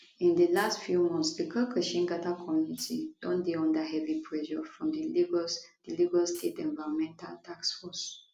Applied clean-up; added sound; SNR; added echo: none; Hi-hat; 17 dB; none.